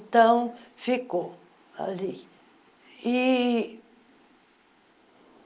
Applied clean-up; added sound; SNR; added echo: neural mask model Resemble Enhance denoiser.